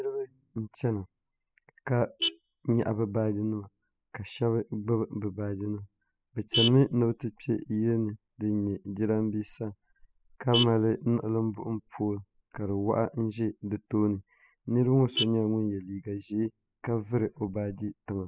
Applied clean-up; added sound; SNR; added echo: classical method spectral subtraction.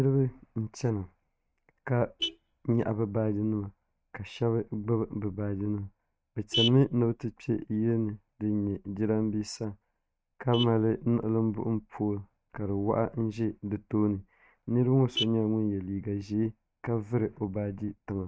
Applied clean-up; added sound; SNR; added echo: neural mask model RNNoise.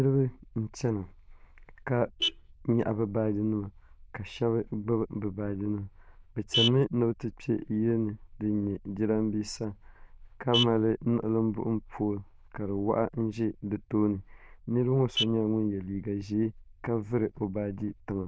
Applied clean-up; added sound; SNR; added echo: neural diffusion model UNIVERSE++.